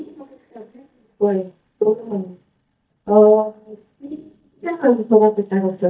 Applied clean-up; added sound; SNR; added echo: neural mask model DeepFilterNet 3.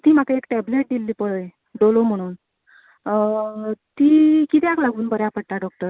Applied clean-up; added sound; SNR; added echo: none; none; none; none.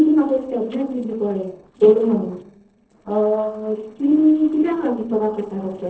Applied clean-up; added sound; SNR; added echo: neural separator model SepFormer DNS4.